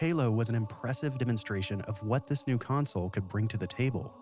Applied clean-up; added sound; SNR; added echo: none; none; none; none.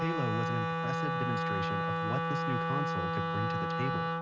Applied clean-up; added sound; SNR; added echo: none; Wind instrument, woodwind instrument; -5 dB; none.